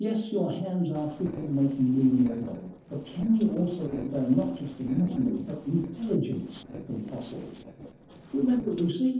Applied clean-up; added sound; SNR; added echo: neural separator model SepFormer DNS4.